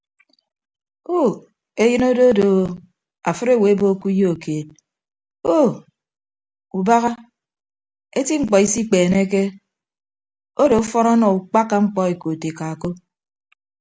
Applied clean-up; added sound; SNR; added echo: none; none; none; none.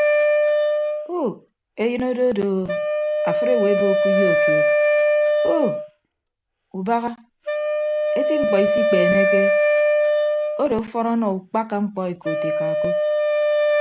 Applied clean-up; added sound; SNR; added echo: none; Wind instrument, woodwind instrument; -5 dB; none.